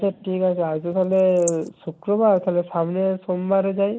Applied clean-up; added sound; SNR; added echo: neural mask model Resemble Enhance denoiser.